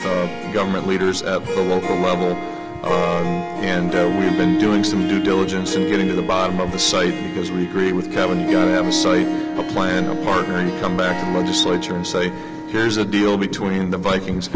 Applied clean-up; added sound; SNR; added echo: none; Harp; 4 dB; none.